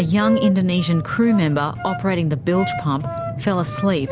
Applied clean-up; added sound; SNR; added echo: none; Wind instrument, woodwind instrument; 11 dB; none.